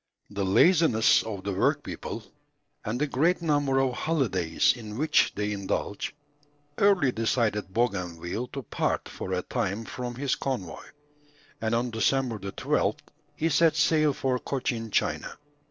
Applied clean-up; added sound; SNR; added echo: neural separator model SepFormer DNS4.